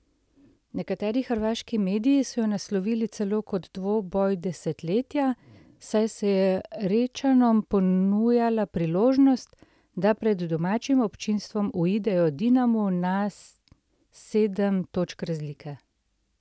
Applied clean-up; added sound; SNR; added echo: none; none; none; none.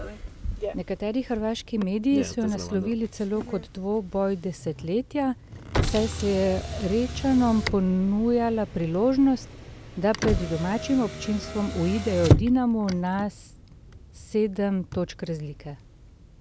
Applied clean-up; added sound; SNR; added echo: none; Motor vehicle (road); 6 dB; none.